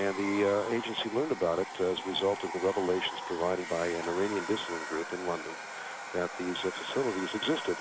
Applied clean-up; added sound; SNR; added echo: none; Domestic sounds, home sounds; 8 dB; none.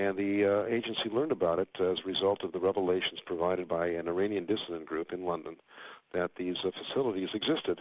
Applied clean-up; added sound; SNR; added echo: none; none; none; none.